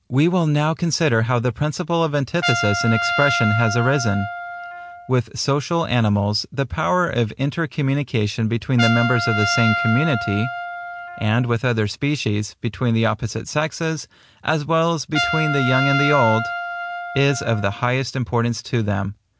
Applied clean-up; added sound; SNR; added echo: none; Trumpet; 7 dB; none.